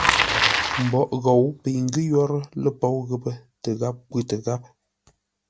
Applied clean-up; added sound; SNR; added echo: none; Bicycle; 4 dB; none.